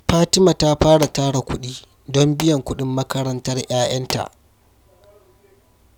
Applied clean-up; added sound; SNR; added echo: none; Explosion; 17 dB; none.